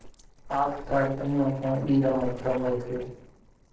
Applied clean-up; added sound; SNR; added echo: neural separator model SepFormer DNS4.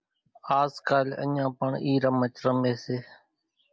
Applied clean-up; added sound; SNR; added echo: none; none; none; none.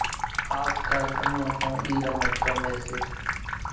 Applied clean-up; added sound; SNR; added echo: none; Sink (filling or washing) / Water tap, faucet; -3 dB; reverberation time 0.8 s.